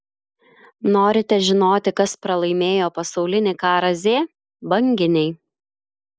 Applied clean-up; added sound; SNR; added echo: none; none; none; none.